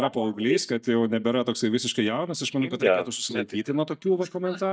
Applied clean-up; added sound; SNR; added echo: neural mask model DeepFilterNet 3.